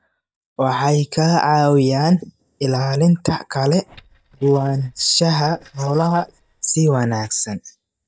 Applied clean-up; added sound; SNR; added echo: neural mask model DeepFilterNet 3.